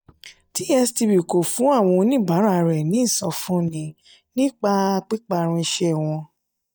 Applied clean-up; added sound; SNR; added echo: neural mask model DeepFilterNet 3.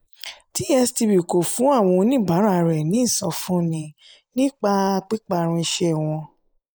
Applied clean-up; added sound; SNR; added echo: neural mask model Resemble Enhance denoiser.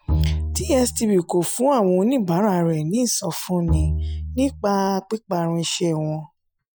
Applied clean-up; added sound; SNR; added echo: classical method Wiener filter.